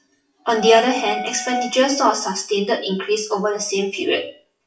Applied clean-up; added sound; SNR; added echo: classical method WPE with log-MMSE.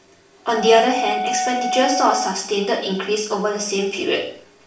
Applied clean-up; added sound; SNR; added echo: none; Wind instrument, woodwind instrument; 4 dB; reverberation time 0.5 s.